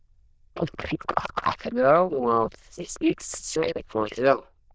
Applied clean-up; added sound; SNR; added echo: neural diffusion model UNIVERSE++.